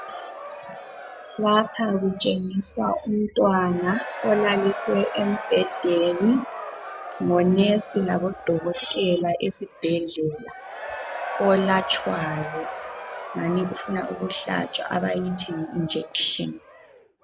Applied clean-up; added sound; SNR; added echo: none; Crowd / Cheering; 11 dB; none.